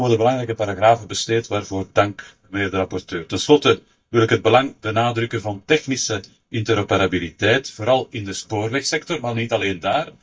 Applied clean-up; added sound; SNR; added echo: neural mask model DeepFilterNet 3.